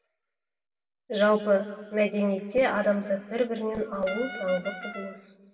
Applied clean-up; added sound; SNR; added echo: none; Brass instrument; 10 dB; reverberation time 1.8 s.